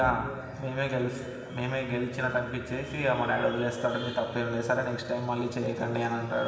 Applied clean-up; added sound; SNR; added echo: none; Bowed string instrument; 14 dB; reverberation time 1.7 s.